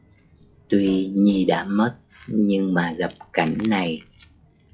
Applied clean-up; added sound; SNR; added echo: classical method log-MMSE.